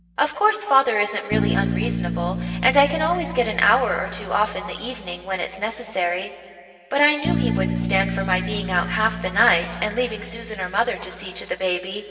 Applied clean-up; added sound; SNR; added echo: none; Bass guitar; 6 dB; reverberation time 2.6 s.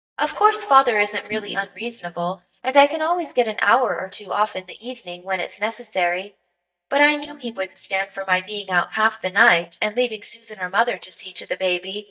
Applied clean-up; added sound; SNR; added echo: neural mask model DeepFilterNet 3.